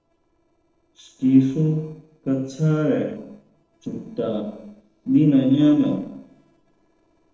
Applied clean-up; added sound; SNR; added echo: neural separator model SepFormer DNS4.